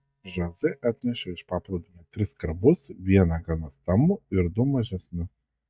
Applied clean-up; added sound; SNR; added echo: neural mask model DeepFilterNet 3.